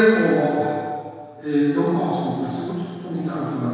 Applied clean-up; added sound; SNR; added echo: none; none; none; reverberation time 1.9 s.